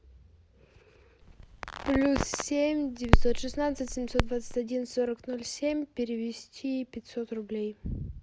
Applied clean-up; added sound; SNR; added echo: none; Crackle; -4 dB; none.